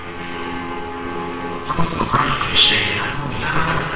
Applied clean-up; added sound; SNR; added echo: neural separator model SepFormer WHAMR!.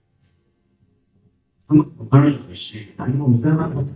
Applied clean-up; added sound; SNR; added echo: neural mask model DeepFilterNet 3.